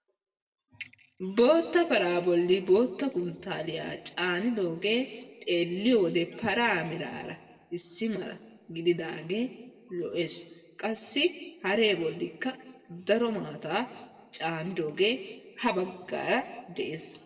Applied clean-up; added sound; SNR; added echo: none; none; none; reverberation time 1.1 s.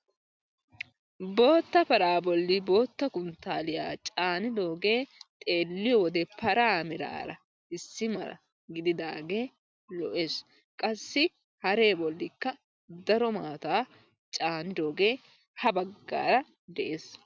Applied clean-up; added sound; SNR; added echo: none; none; none; none.